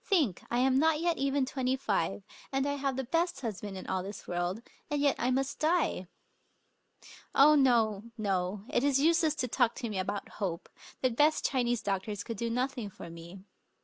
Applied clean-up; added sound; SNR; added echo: none; none; none; none.